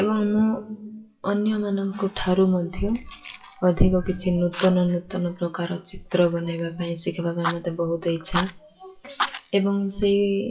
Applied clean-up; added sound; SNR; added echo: classical method WPE with log-MMSE.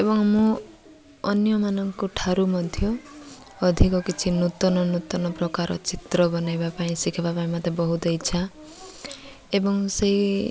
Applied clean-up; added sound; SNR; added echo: none; none; none; none.